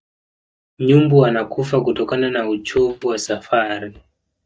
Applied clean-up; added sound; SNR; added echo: neural mask model DeepFilterNet 3.